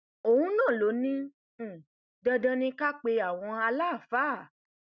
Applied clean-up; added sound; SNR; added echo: none; none; none; none.